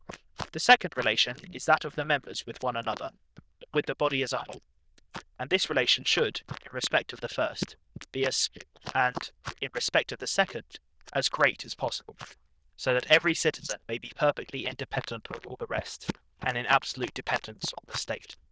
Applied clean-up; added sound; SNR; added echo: neural diffusion model UNIVERSE++.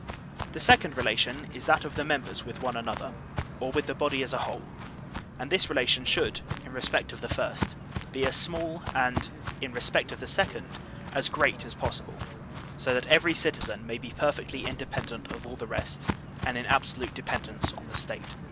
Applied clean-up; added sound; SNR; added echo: none; Coin (dropping) + Walk, footsteps; 7 dB; none.